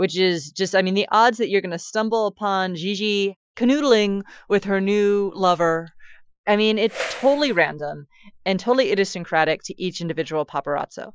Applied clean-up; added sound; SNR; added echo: classical method Wiener filter.